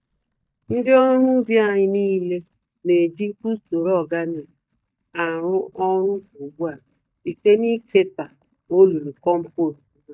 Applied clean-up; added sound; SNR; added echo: neural mask model DeepFilterNet 3.